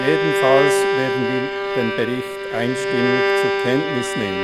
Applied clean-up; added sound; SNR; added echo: none; Bowed string instrument; -2 dB; none.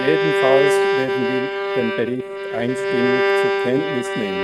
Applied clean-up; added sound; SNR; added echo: neural mask model RNNoise.